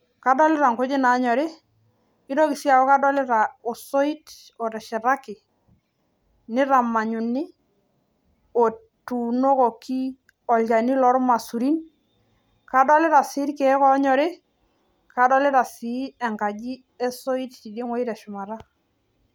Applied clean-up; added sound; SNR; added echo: none; none; none; none.